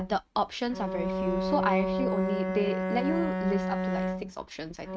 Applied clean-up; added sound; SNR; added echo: neural mask model RNNoise.